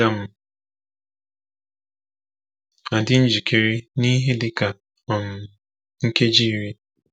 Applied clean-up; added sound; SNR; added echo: none; none; none; none.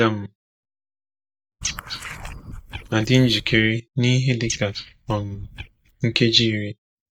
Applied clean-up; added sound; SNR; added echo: neural mask model DeepFilterNet 3.